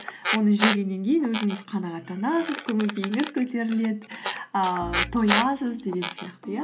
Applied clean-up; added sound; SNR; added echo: none; Squeak; 5 dB; none.